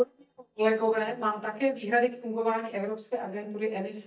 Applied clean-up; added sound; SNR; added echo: neural mask model DeepFilterNet 3.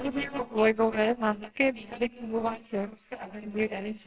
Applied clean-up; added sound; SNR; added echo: neural separator model SepFormer WHAMR!.